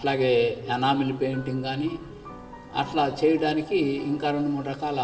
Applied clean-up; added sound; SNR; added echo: none; Piano; 19 dB; reverberation time 2.1 s.